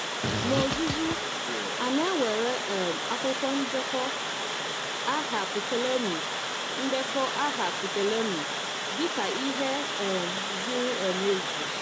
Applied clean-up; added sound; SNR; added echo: none; Water + Fart; -1 dB; none.